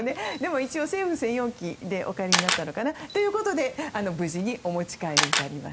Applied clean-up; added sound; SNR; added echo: none; Camera; 4 dB; none.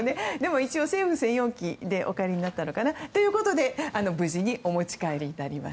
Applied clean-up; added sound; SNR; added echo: none; none; none; none.